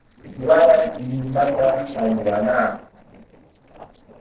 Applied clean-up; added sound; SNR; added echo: neural separator model SepFormer DNS4.